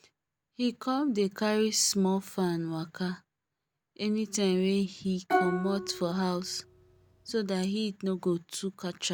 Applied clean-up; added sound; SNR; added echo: none; Plucked string instrument; 4 dB; none.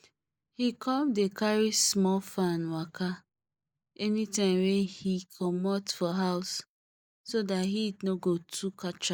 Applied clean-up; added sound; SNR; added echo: neural mask model Resemble Enhance denoiser.